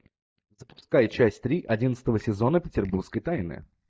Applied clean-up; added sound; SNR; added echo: neural mask model DeepFilterNet 3.